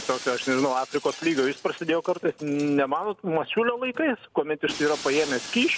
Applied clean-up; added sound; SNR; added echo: none; Shatter; 15 dB; none.